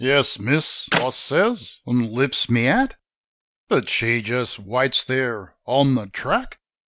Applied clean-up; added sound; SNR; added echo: neural mask model RNNoise.